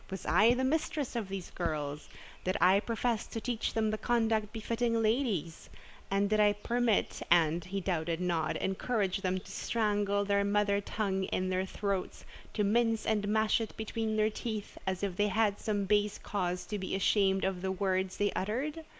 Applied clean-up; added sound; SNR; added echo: none; none; none; none.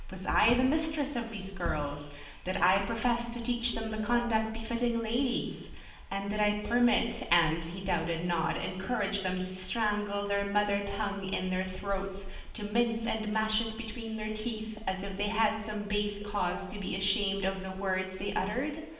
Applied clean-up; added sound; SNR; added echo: none; Ringtone; 16 dB; reverberation time 0.9 s.